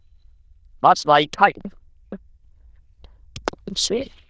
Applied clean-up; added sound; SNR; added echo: neural diffusion model UNIVERSE++.